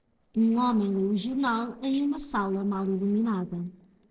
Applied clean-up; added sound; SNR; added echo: neural separator model SepFormer DNS4.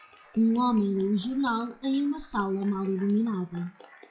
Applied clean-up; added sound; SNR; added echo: classical method WPE with log-MMSE.